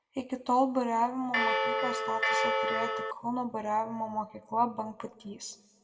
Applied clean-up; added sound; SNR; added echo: none; Bell; -3 dB; reverberation time 1.0 s.